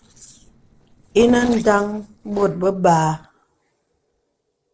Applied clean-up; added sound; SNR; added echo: neural separator model SepFormer DNS4.